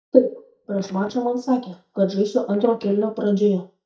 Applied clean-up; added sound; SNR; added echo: neural mask model DeepFilterNet 3.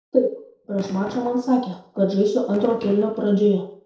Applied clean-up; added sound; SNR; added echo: neural separator model SepFormer DNS4.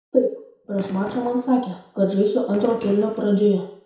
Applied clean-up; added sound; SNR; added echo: none; Fireworks; 19 dB; reverberation time 0.6 s.